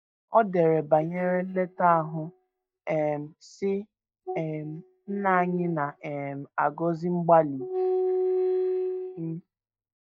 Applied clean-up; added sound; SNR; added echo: neural mask model DeepFilterNet 3.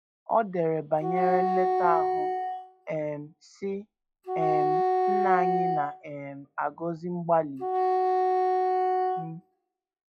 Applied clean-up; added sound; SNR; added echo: classical method log-MMSE.